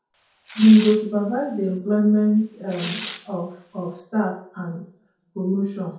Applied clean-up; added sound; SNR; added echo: none; Tearing; 17 dB; reverberation time 0.6 s.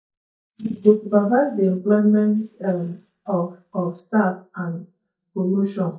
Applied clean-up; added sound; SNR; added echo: neural mask model DeepFilterNet 3.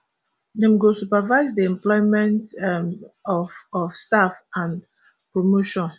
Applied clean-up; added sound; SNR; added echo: none; none; none; none.